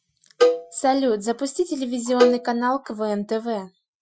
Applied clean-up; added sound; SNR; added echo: classical method Wiener filter.